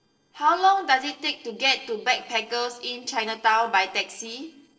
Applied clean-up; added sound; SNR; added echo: neural separator model SepFormer DNS4.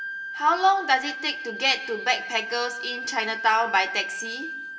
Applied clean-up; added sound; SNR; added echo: none; Wind instrument, woodwind instrument; 9 dB; reverberation time 0.9 s.